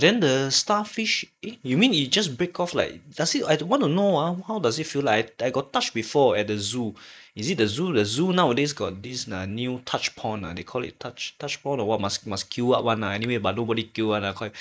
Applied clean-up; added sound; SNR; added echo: neural mask model Resemble Enhance denoiser.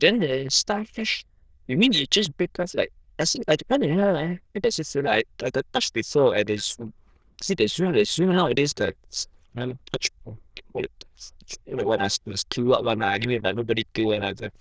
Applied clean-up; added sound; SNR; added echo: neural diffusion model UNIVERSE++.